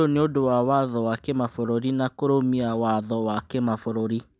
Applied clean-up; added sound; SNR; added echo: none; none; none; none.